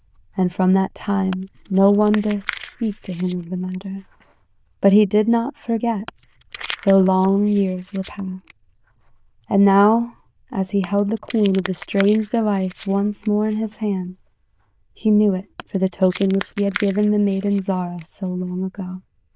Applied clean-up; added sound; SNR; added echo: neural diffusion model UNIVERSE++.